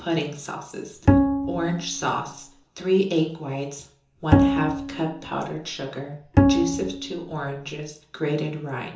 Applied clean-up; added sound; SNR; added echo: none; Bowed string instrument; -5 dB; reverberation time 0.6 s.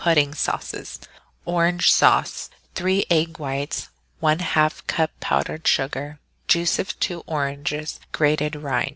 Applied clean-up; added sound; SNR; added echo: none; none; none; none.